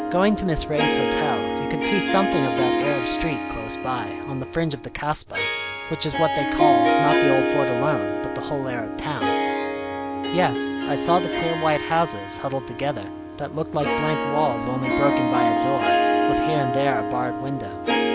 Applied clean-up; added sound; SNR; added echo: none; Harp; -2 dB; none.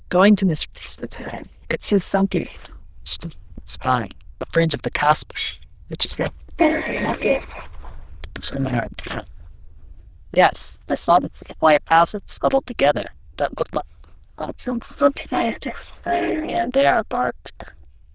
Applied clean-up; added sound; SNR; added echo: neural diffusion model UNIVERSE++.